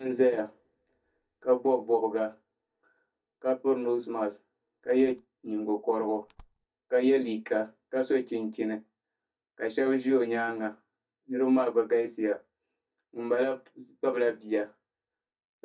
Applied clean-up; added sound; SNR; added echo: neural mask model DeepFilterNet 3.